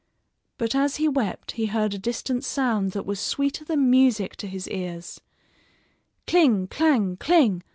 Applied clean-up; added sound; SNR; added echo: none; none; none; none.